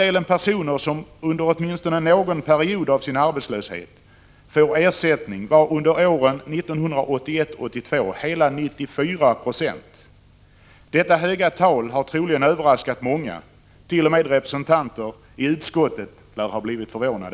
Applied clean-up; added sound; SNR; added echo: none; none; none; none.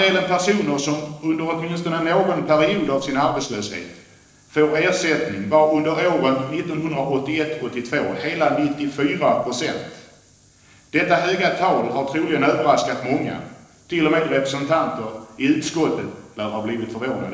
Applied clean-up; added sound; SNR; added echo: neural separator model SepFormer DNS4.